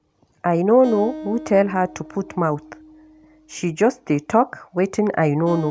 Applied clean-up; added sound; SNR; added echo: none; Acoustic guitar; 17 dB; none.